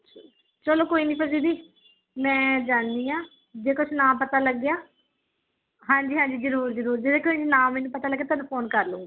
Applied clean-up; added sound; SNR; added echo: none; none; none; none.